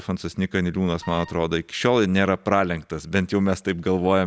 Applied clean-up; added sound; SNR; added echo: none; Wind instrument, woodwind instrument; 20 dB; none.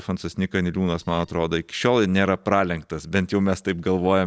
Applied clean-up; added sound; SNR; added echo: neural separator model SepFormer DNS4.